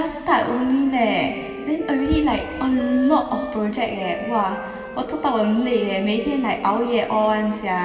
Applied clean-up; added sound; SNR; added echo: none; Wind instrument, woodwind instrument; 14 dB; reverberation time 2.1 s.